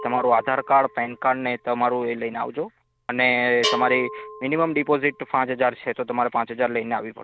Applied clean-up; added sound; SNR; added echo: none; Bell; 13 dB; none.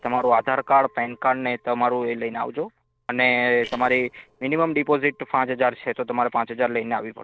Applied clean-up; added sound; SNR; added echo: neural separator model SepFormer DNS4.